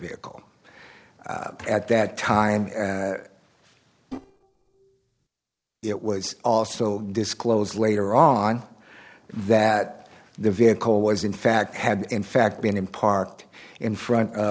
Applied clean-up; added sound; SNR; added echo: neural separator model SepFormer DNS4.